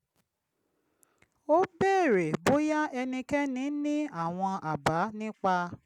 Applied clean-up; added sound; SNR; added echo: none; none; none; none.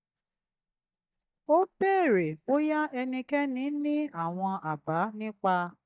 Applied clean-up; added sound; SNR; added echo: neural mask model DeepFilterNet 3.